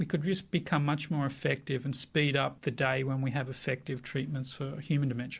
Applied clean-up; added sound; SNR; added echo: none; none; none; none.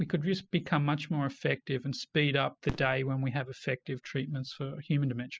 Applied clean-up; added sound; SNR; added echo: classical method spectral subtraction.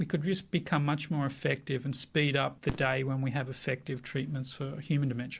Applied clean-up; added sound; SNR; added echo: none; Fireworks; 20 dB; none.